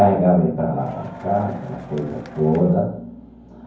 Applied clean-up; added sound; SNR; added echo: none; Crowd; 20 dB; reverberation time 0.9 s.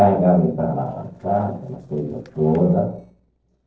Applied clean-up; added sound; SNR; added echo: neural separator model SepFormer DNS4.